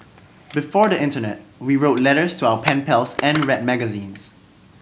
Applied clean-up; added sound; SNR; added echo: none; Camera; 13 dB; none.